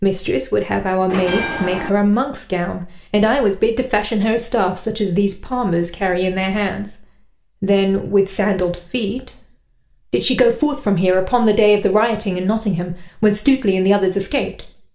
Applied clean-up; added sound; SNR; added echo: none; Bell; 5 dB; reverberation time 0.4 s.